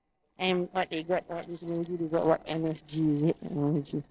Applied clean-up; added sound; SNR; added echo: neural separator model SepFormer DNS4.